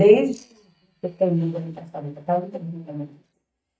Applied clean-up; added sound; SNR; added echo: neural mask model DeepFilterNet 3.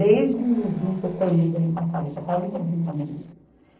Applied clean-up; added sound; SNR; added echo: neural separator model SepFormer DNS4.